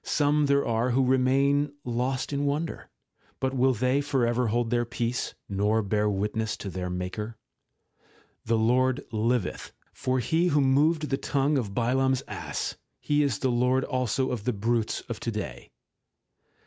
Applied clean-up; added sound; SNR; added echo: none; none; none; none.